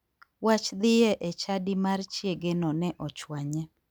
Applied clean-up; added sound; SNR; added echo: none; none; none; none.